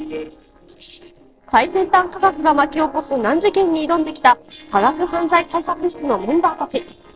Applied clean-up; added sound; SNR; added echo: neural separator model SepFormer DNS4.